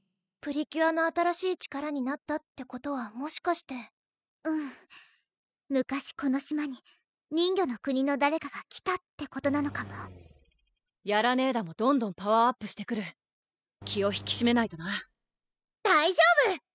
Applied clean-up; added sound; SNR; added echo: classical method spectral subtraction.